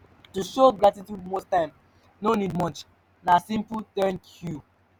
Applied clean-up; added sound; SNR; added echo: none; none; none; none.